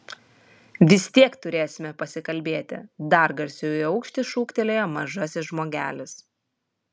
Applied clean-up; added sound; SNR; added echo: none; none; none; none.